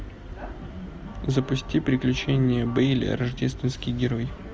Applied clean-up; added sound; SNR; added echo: none; none; none; none.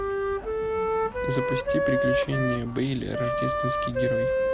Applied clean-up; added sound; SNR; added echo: none; Wind instrument, woodwind instrument; -4 dB; none.